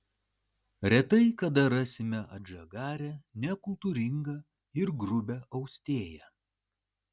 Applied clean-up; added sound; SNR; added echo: none; none; none; none.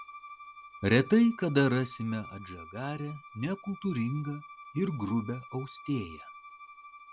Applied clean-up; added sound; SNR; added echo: none; Bowed string instrument; 17 dB; none.